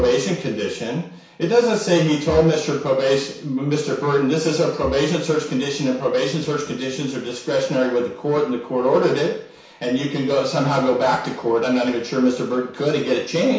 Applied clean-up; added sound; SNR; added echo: none; none; none; reverberation time 0.6 s.